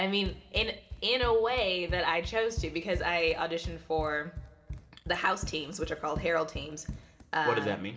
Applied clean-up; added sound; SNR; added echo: none; Run; 11 dB; reverberation time 1.7 s.